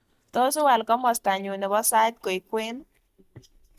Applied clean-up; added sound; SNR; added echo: neural mask model DeepFilterNet 3.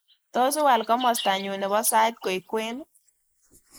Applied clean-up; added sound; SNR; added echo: neural mask model Resemble Enhance denoiser.